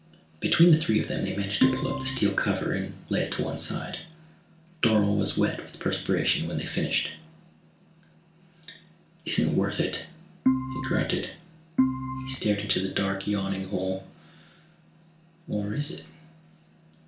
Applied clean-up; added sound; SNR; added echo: none; Organ; 0 dB; reverberation time 0.3 s.